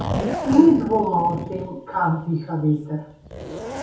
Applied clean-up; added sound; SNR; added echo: none; Zipper (clothing); 8 dB; reverberation time 0.6 s.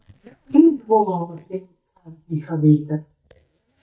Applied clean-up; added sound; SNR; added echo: neural mask model DeepFilterNet 3.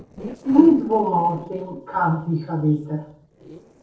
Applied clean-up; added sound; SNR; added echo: neural separator model SepFormer DNS4.